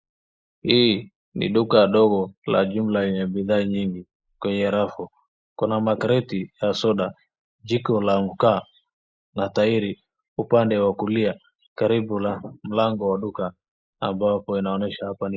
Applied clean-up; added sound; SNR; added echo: neural mask model Resemble Enhance denoiser.